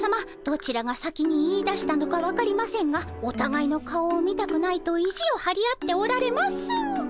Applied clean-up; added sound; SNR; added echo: none; none; none; none.